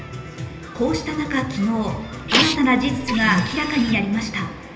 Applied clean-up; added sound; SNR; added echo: none; Printer; 2 dB; reverberation time 1.4 s.